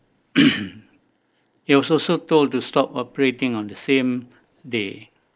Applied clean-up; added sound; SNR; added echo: neural mask model Resemble Enhance denoiser.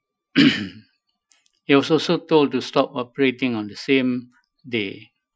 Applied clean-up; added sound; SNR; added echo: classical method Wiener filter.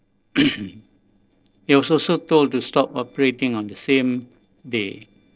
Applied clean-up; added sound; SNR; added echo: neural separator model SepFormer DNS4.